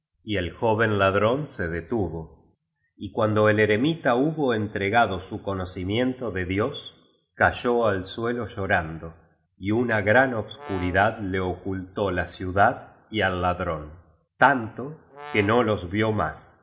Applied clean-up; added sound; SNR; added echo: none; Brass instrument; 17 dB; none.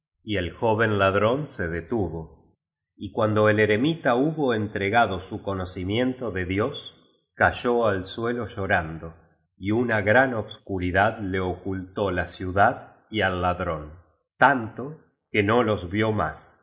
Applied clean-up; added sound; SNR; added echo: neural mask model Resemble Enhance denoiser.